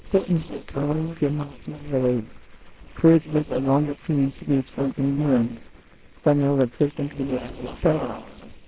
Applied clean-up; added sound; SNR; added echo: neural separator model SepFormer WHAMR!.